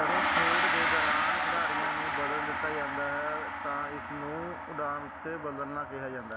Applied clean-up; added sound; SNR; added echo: none; Gong; -4 dB; none.